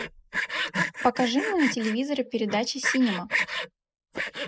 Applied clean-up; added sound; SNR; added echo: neural mask model Resemble Enhance denoiser.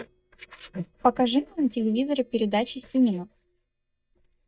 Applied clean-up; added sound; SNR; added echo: neural mask model DeepFilterNet 3.